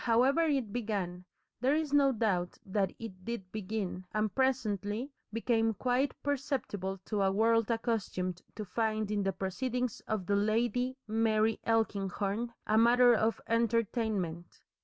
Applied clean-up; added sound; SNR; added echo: none; none; none; none.